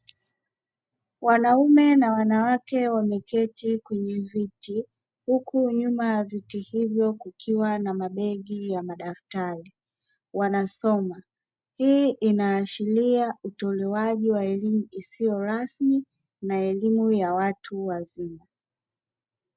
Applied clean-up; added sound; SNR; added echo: none; none; none; none.